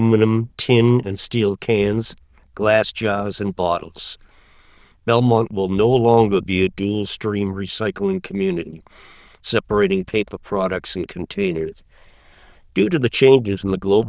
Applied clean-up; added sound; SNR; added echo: neural diffusion model UNIVERSE++.